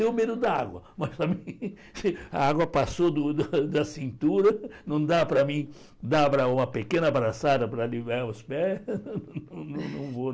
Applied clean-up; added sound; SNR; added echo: none; none; none; none.